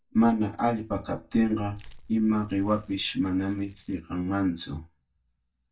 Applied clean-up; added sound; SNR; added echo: neural mask model DeepFilterNet 3.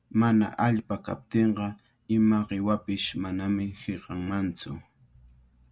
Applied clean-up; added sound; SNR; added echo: none; none; none; none.